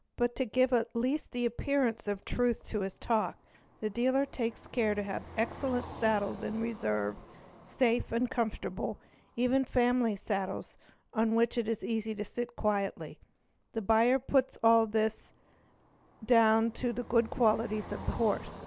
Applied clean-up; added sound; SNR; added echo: none; Car passing by; 20 dB; none.